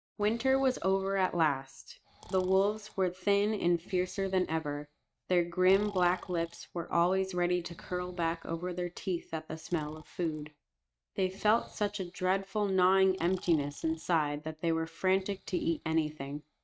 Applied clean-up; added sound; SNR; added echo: neural mask model RNNoise.